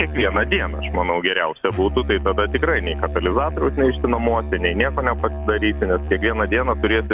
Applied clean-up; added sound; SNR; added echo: none; Musical instrument; 6 dB; none.